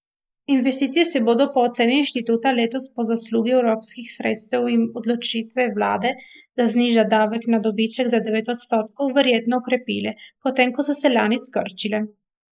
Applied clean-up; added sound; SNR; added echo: neural mask model Resemble Enhance denoiser.